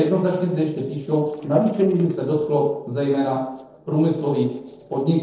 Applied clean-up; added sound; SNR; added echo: neural separator model SepFormer DNS4.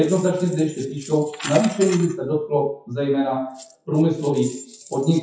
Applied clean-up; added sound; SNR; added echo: classical method WPE with log-MMSE.